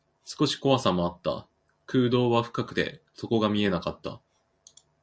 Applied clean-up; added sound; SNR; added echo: none; none; none; none.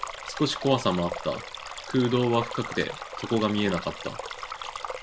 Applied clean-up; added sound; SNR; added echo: none; Stream; 9 dB; none.